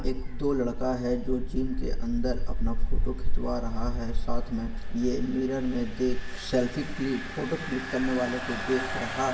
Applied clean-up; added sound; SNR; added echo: none; Engine; -2 dB; reverberation time 0.8 s.